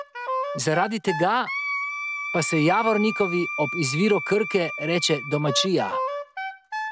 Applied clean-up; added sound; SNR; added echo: none; Wind instrument, woodwind instrument; 6 dB; none.